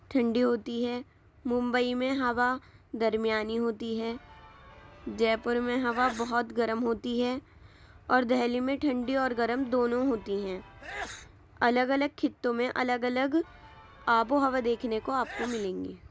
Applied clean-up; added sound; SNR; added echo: none; Sneeze / Church bell; 16 dB; none.